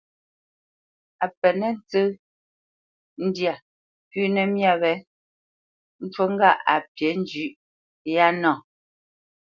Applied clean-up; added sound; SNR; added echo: none; none; none; none.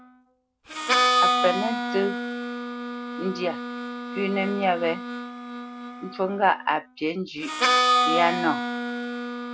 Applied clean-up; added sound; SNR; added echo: none; Harmonica; -2 dB; none.